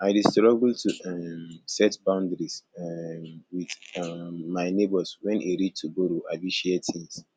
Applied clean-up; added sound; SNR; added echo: none; none; none; none.